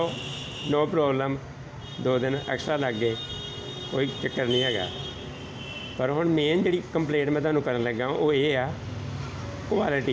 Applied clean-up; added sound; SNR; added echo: none; none; none; none.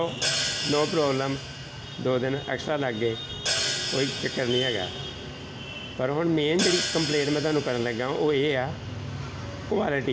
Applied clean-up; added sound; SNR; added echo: none; Hi-hat; 7 dB; none.